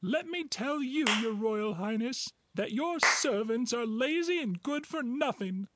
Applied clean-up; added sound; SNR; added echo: none; Clapping / Chirp, tweet; 7 dB; none.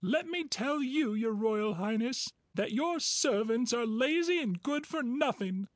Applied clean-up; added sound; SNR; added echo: none; none; none; none.